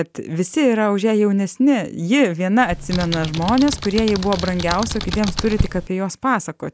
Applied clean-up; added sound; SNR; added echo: none; Computer keyboard; 7 dB; none.